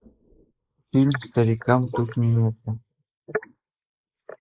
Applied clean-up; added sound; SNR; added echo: neural mask model Resemble Enhance denoiser.